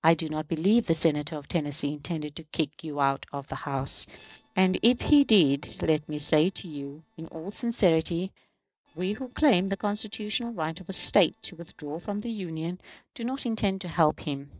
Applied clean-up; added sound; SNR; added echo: neural separator model SepFormer DNS4.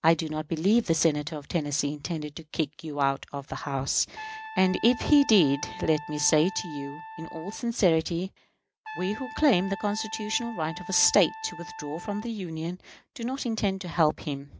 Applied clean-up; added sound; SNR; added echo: none; Trumpet; 14 dB; none.